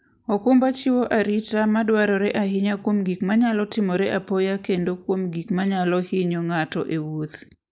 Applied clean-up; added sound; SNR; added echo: neural mask model Resemble Enhance denoiser.